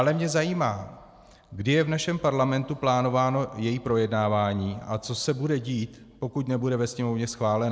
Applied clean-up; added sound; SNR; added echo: none; none; none; none.